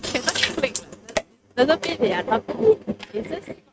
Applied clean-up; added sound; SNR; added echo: neural mask model RNNoise.